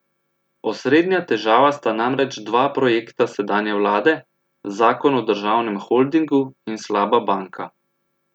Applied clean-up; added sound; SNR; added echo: none; none; none; none.